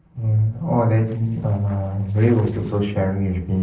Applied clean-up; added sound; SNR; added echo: neural separator model SepFormer DNS4.